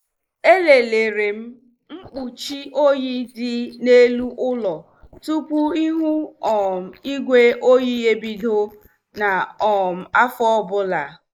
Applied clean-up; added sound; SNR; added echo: neural mask model Resemble Enhance denoiser.